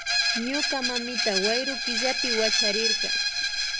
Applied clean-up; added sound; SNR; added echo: none; Screech; -5 dB; none.